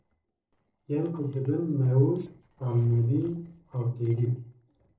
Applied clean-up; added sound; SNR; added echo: neural separator model SepFormer DNS4.